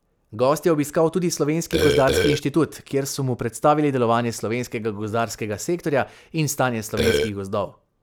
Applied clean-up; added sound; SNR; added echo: none; Burping, eructation; -2 dB; none.